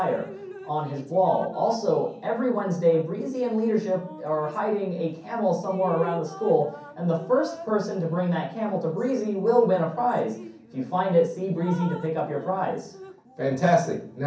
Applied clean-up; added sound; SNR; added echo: none; Drip; 18 dB; reverberation time 0.6 s.